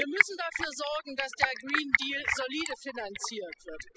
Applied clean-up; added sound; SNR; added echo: classical method spectral subtraction.